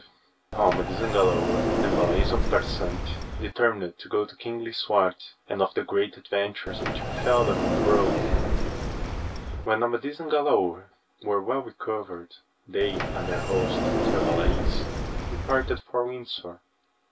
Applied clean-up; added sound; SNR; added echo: none; Sliding door; 1 dB; reverberation time 0.1 s.